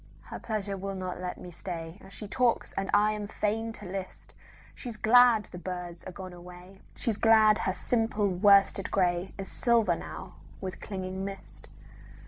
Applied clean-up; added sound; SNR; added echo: none; none; none; none.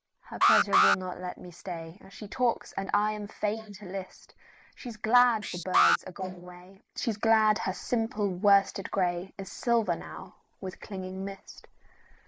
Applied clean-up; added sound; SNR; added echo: neural mask model Resemble Enhance denoiser.